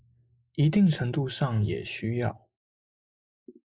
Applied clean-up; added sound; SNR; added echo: neural mask model Resemble Enhance denoiser.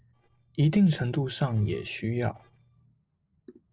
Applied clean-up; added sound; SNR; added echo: neural separator model SepFormer DNS4.